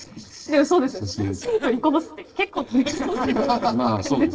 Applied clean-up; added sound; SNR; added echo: neural separator model SepFormer DNS4.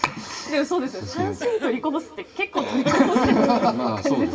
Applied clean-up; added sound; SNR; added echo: none; Cough; 10 dB; reverberation time 2.5 s.